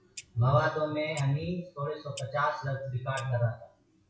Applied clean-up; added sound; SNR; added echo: classical method WPE with log-MMSE.